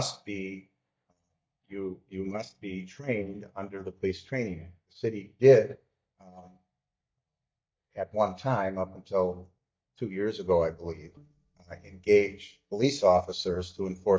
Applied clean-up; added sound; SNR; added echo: neural mask model DeepFilterNet 3.